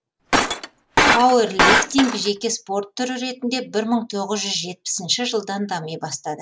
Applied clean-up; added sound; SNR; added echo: none; Shatter; -4 dB; none.